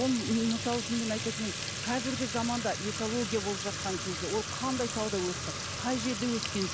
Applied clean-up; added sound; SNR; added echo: none; Fill (with liquid) / Trickle, dribble / Sink (filling or washing); 3 dB; none.